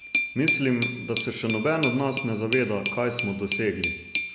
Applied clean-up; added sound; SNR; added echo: none; Glass; 4 dB; none.